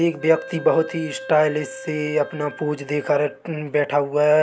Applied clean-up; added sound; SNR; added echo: none; Wind instrument, woodwind instrument; 17 dB; none.